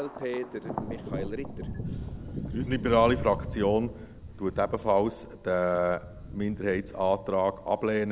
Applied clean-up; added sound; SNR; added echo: none; Thunder; 9 dB; none.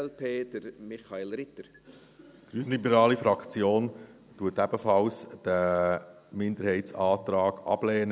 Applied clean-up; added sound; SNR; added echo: none; none; none; none.